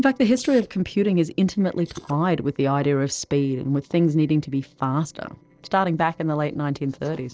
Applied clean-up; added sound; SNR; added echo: neural separator model SepFormer DNS4.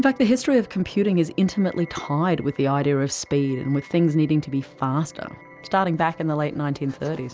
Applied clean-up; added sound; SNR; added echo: none; none; none; none.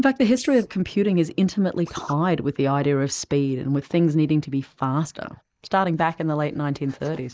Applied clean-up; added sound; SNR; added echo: neural mask model Resemble Enhance denoiser.